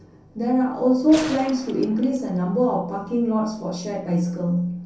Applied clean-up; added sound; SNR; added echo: none; Gunshot, gunfire; 14 dB; reverberation time 0.6 s.